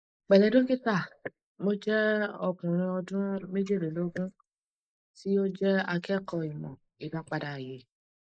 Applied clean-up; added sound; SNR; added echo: neural mask model Resemble Enhance denoiser.